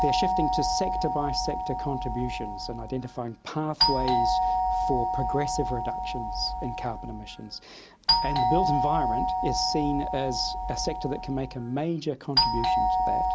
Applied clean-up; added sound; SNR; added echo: none; Doorbell; -4 dB; none.